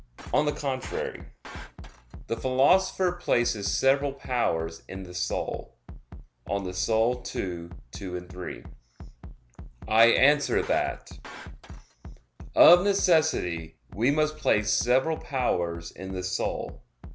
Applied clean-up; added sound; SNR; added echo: none; Bass drum + Shatter; 15 dB; none.